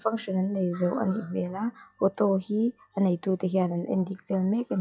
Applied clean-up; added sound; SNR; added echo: classical method log-MMSE.